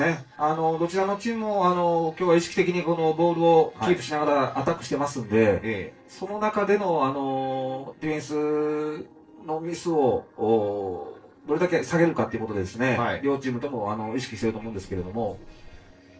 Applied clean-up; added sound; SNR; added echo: neural separator model SepFormer DNS4.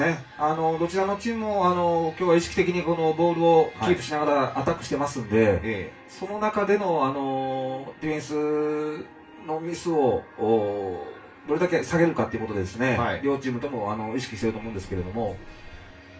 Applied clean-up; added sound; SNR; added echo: none; Bird; 19 dB; reverberation time 0.2 s.